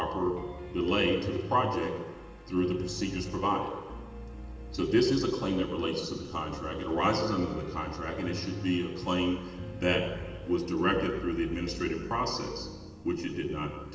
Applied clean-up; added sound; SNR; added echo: none; Piano; 12 dB; reverberation time 1.2 s.